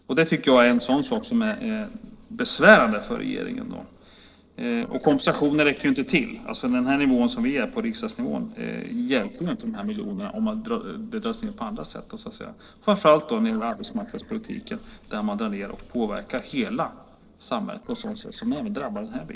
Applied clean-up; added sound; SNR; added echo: neural separator model SepFormer DNS4.